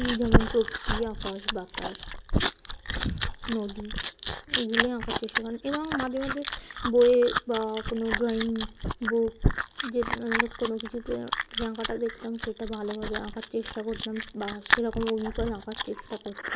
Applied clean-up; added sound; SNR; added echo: none; Chewing, mastication; 1 dB; none.